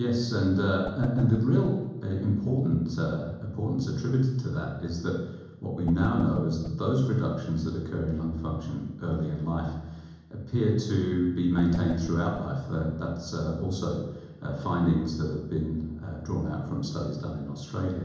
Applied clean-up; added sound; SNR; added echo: none; Whoosh, swoosh, swish; 16 dB; reverberation time 1.0 s.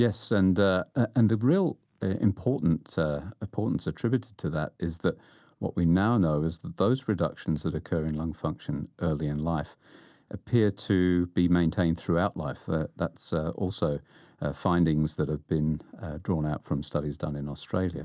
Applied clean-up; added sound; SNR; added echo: none; none; none; none.